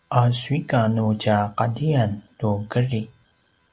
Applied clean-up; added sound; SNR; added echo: none; none; none; none.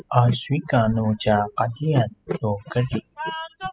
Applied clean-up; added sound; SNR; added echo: classical method spectral subtraction.